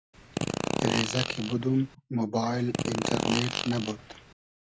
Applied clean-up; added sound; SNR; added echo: none; Fart; 1 dB; none.